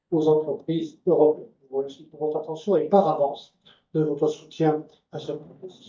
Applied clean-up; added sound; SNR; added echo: neural mask model DeepFilterNet 3.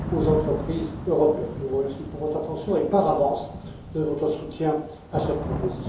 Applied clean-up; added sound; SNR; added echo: none; Thunder / Rain; 8 dB; reverberation time 2.8 s.